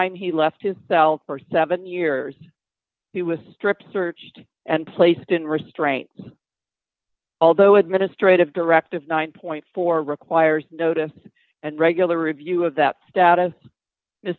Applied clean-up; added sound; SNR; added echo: none; none; none; none.